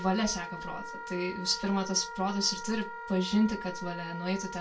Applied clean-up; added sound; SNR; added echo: none; Wind instrument, woodwind instrument; 10 dB; reverberation time 0.2 s.